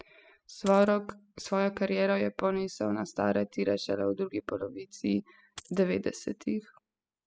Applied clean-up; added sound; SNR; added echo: classical method spectral subtraction.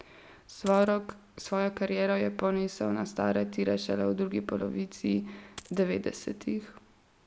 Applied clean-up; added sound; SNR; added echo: none; Coin (dropping); 19 dB; none.